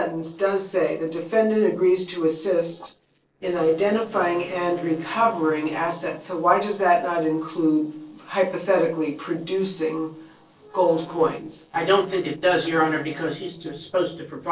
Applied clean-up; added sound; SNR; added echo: neural separator model SepFormer DNS4.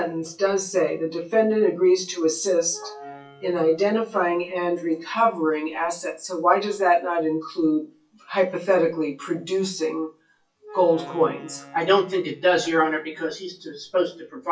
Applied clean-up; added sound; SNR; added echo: classical method WPE with log-MMSE.